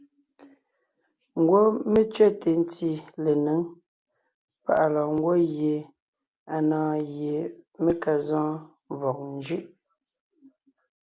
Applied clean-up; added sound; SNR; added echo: none; none; none; none.